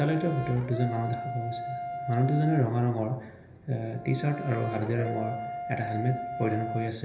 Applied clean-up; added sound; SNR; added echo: none; Brass instrument; 8 dB; reverberation time 1.4 s.